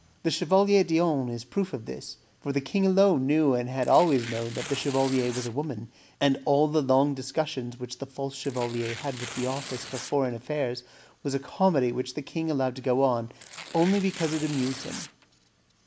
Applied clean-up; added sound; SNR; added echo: none; Tearing; 13 dB; none.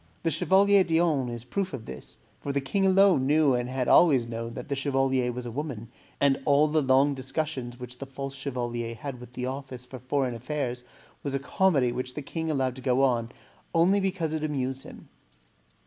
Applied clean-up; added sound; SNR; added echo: none; none; none; none.